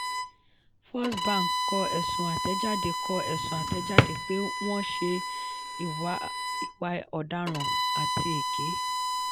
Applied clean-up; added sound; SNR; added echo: none; Drawer open or close + Bowed string instrument; -3 dB; none.